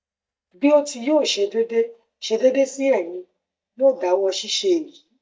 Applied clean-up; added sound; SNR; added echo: neural mask model DeepFilterNet 3.